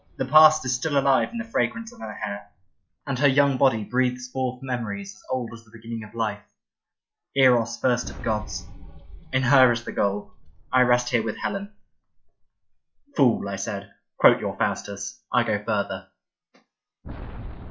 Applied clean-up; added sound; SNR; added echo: classical method log-MMSE.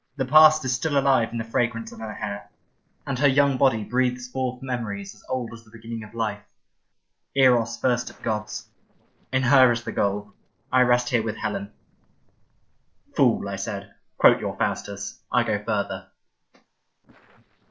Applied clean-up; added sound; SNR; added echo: neural separator model SepFormer DNS4.